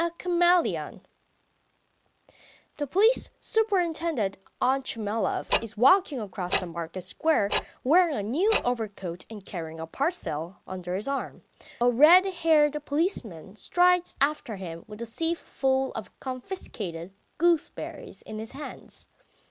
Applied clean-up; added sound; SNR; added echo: none; Tick-tock; 7 dB; none.